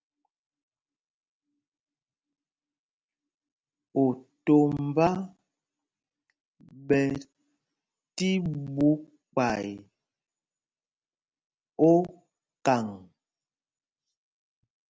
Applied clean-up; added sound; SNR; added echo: none; none; none; none.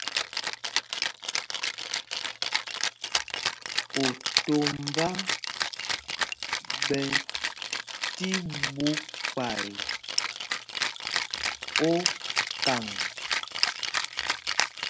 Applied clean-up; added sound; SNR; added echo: none; Rattle (instrument); -4 dB; none.